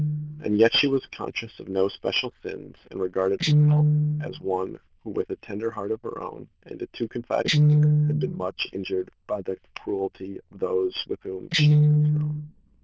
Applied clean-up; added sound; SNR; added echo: neural diffusion model UNIVERSE++.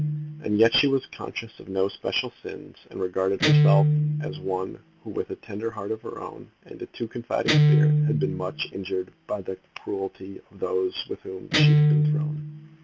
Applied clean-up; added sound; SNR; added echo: none; Guitar; -3 dB; none.